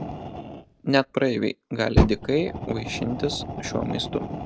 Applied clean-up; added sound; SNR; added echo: none; Fire; 2 dB; none.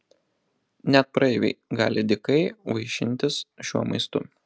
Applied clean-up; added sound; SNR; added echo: none; none; none; none.